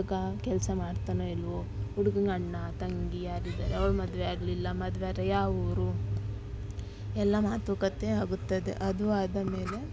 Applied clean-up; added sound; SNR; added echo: none; none; none; none.